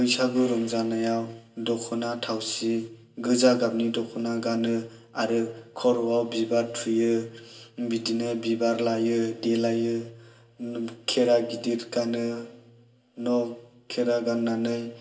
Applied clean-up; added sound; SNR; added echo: none; none; none; reverberation time 0.2 s.